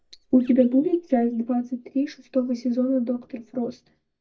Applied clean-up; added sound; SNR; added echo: neural mask model DeepFilterNet 3.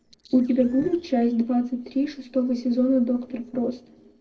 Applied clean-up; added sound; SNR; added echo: neural separator model SepFormer DNS4.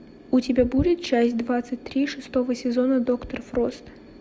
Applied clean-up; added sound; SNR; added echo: none; none; none; none.